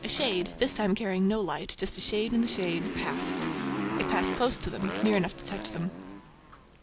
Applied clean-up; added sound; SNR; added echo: none; Motorcycle; 6 dB; none.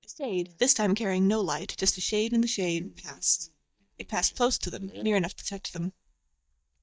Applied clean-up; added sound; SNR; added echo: neural mask model DeepFilterNet 3.